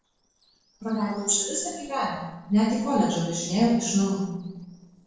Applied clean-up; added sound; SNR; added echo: neural separator model SepFormer DNS4.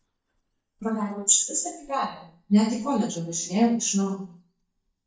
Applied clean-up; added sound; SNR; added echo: neural mask model DeepFilterNet 3.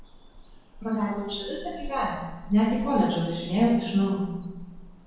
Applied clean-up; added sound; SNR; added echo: none; Bird vocalization, bird call, bird song; 16 dB; reverberation time 0.9 s.